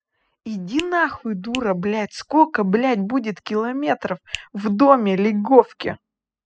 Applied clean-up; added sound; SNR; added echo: classical method spectral subtraction.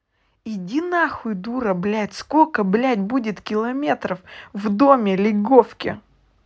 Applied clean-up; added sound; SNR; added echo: none; none; none; none.